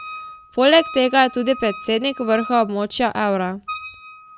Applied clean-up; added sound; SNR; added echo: none; Wind instrument, woodwind instrument; 16 dB; none.